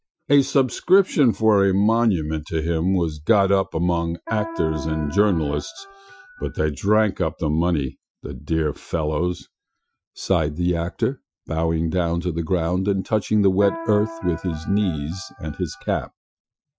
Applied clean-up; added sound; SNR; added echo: classical method Wiener filter.